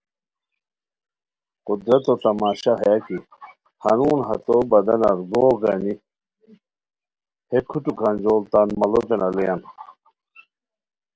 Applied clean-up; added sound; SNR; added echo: none; none; none; none.